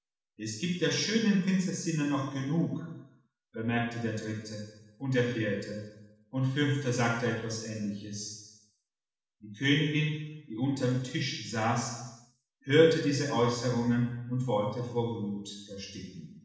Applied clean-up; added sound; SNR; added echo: none; none; none; reverberation time 0.9 s.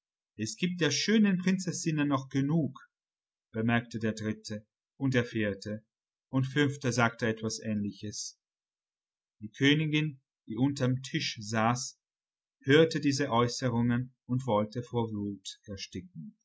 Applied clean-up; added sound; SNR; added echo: none; none; none; none.